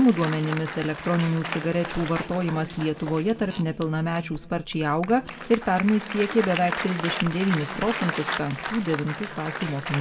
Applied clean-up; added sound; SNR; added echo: none; Applause; 9 dB; reverberation time 0.3 s.